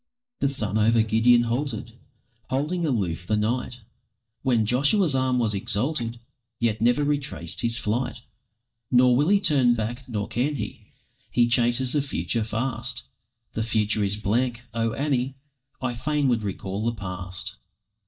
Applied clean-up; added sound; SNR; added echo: neural mask model DeepFilterNet 3.